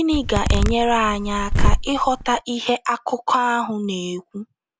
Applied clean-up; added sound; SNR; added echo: none; Zipper (clothing); -2 dB; none.